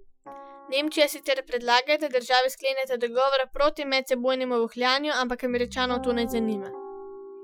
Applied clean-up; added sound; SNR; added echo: classical method Wiener filter.